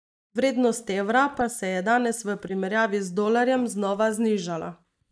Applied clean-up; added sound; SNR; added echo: neural mask model DeepFilterNet 3.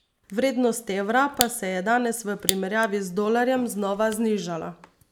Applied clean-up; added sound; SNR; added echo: none; Fire; 12 dB; none.